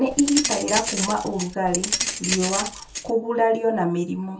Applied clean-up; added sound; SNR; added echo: none; Keys jangling; 3 dB; reverberation time 0.2 s.